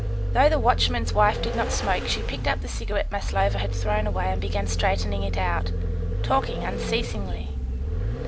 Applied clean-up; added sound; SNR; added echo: none; Vehicle; -1 dB; none.